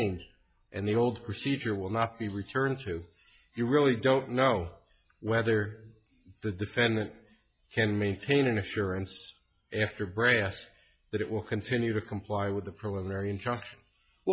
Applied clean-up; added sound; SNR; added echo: classical method log-MMSE.